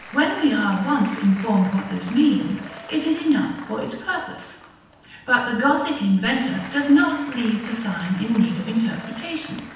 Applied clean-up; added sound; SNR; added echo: none; Applause / Crowd; 18 dB; reverberation time 0.9 s.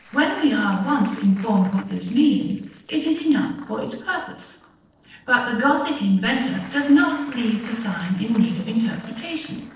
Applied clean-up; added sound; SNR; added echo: neural separator model SepFormer DNS4.